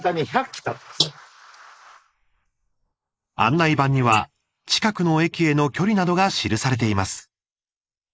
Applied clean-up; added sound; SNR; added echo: neural mask model Resemble Enhance denoiser.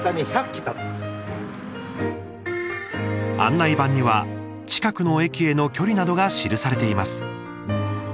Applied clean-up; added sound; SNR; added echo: none; none; none; none.